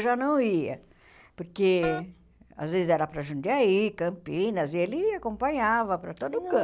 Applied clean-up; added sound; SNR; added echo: none; Wind instrument, woodwind instrument; 11 dB; none.